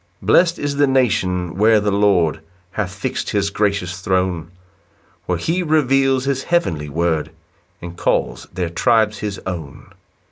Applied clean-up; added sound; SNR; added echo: none; none; none; none.